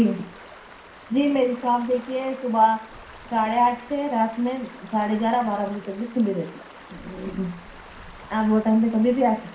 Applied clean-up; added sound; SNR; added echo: none; Stream; 20 dB; reverberation time 0.5 s.